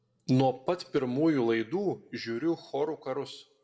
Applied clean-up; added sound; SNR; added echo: none; none; none; reverberation time 0.4 s.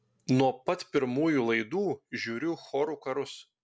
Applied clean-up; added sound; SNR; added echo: none; none; none; none.